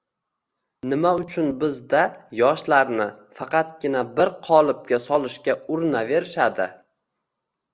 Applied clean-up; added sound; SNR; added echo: none; none; none; none.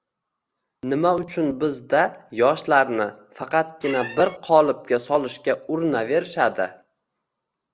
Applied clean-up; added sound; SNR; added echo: none; Squeak; 12 dB; none.